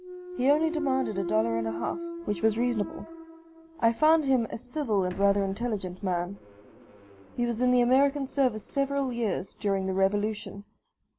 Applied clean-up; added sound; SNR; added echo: none; Thump, thud; 13 dB; none.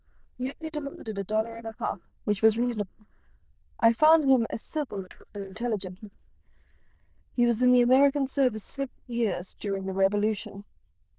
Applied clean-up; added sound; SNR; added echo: neural diffusion model UNIVERSE++.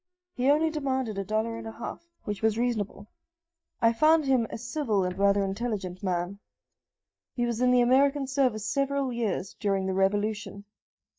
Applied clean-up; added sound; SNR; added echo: neural mask model DeepFilterNet 3.